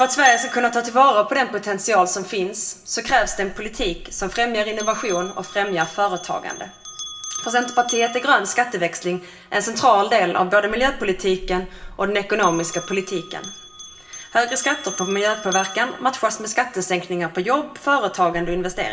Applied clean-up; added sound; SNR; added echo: none; Bell; 15 dB; reverberation time 0.4 s.